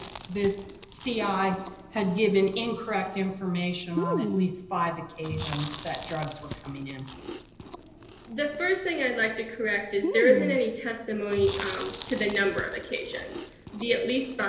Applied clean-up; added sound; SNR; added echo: none; Chewing, mastication; 9 dB; reverberation time 1.4 s.